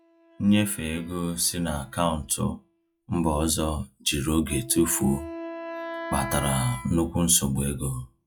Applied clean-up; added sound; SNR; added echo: classical method log-MMSE.